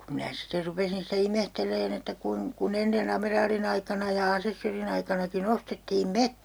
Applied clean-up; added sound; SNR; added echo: none; none; none; none.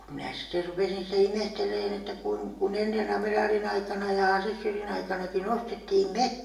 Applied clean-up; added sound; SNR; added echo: none; none; none; reverberation time 0.6 s.